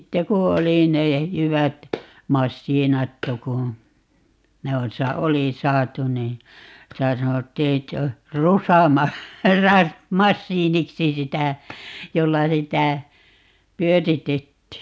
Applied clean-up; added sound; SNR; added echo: none; none; none; none.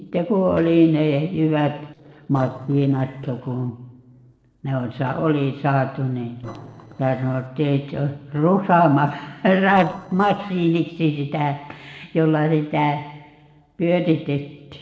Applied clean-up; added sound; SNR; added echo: neural separator model SepFormer DNS4.